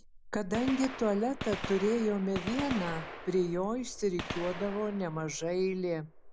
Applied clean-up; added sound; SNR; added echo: none; Gunshot, gunfire; 10 dB; none.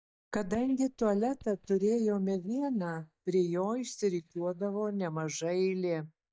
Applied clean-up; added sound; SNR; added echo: neural mask model DeepFilterNet 3.